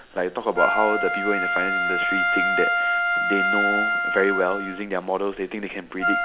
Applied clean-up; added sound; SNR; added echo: none; Wind instrument, woodwind instrument; -2 dB; none.